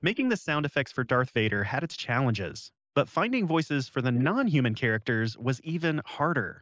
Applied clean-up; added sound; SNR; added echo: neural mask model Resemble Enhance denoiser.